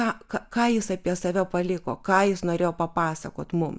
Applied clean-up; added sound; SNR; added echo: none; none; none; none.